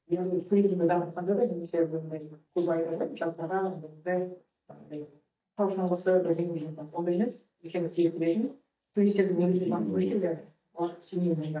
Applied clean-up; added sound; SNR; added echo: neural mask model DeepFilterNet 3.